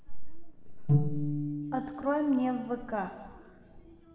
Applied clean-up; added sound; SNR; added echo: none; Bowed string instrument; 1 dB; reverberation time 2.4 s.